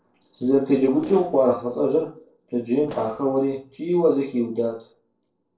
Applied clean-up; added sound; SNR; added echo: neural separator model SepFormer DNS4.